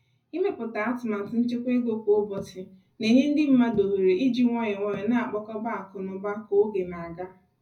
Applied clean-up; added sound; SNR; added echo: none; none; none; reverberation time 0.4 s.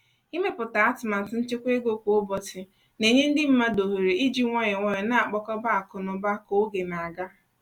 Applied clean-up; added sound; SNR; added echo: none; none; none; none.